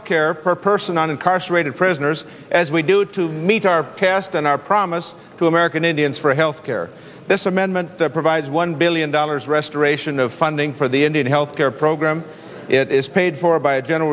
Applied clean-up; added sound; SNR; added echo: none; none; none; none.